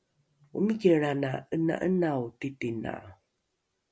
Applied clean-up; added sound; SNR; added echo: none; none; none; none.